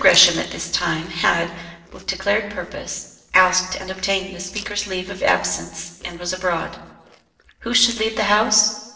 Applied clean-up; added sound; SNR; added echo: neural separator model SepFormer DNS4.